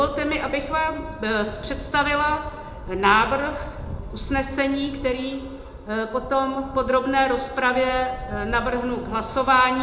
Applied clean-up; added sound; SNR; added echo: none; Wind / Bird; 13 dB; reverberation time 0.5 s.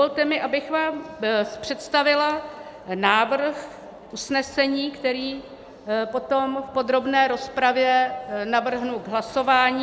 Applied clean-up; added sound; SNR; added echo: none; none; none; none.